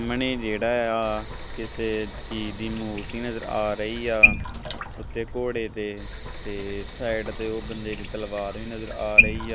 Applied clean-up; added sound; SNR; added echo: none; Sink (filling or washing) / Water tap, faucet; -3 dB; none.